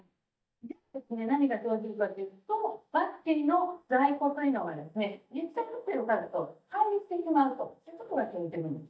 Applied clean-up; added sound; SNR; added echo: neural mask model DeepFilterNet 3.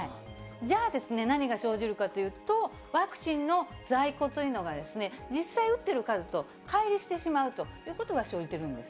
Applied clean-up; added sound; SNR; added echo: none; none; none; none.